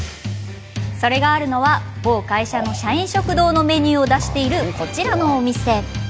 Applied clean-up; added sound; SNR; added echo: none; none; none; none.